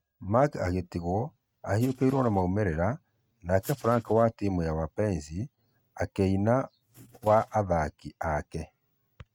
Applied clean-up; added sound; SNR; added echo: neural mask model RNNoise.